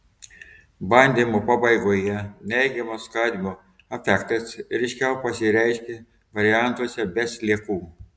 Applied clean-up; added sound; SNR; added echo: none; none; none; none.